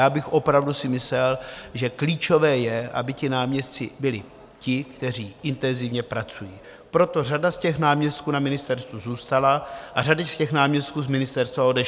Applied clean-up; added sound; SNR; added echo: none; none; none; none.